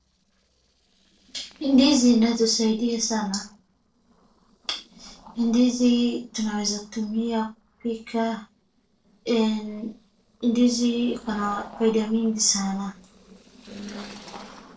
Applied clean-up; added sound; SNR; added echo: neural separator model SepFormer DNS4.